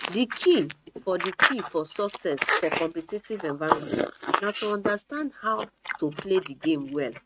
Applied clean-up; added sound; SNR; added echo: neural mask model RNNoise.